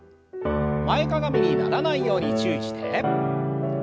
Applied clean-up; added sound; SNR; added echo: none; none; none; none.